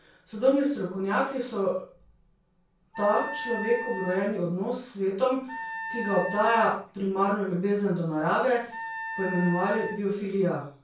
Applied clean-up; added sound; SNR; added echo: none; Wind instrument, woodwind instrument; 9 dB; reverberation time 0.3 s.